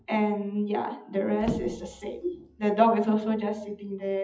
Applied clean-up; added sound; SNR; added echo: classical method WPE with log-MMSE.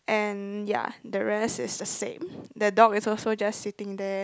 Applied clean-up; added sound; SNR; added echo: none; none; none; none.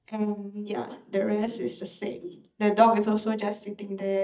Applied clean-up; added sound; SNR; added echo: neural mask model DeepFilterNet 3.